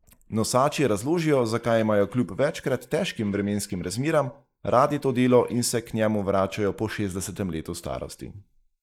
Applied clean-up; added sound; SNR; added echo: neural mask model Resemble Enhance denoiser.